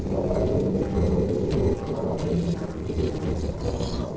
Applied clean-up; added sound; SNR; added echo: neural separator model SepFormer DNS4.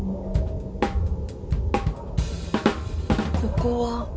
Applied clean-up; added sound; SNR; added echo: none; Drum / Drum kit; -1 dB; none.